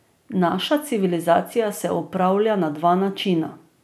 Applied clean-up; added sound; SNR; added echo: none; none; none; none.